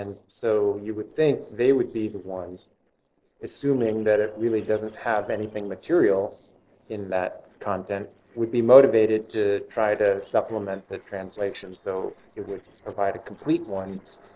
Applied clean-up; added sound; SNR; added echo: neural separator model SepFormer DNS4.